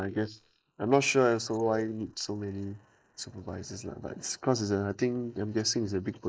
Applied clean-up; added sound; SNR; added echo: neural mask model Resemble Enhance denoiser.